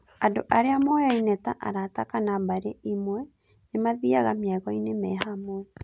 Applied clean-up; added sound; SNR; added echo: none; none; none; none.